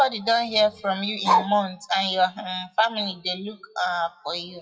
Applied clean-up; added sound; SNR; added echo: classical method WPE with log-MMSE.